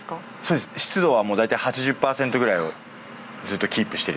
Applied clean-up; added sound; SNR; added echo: none; none; none; none.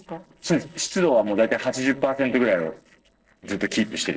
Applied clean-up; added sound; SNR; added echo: neural separator model SepFormer DNS4.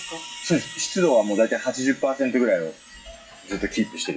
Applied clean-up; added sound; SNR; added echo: classical method WPE with log-MMSE.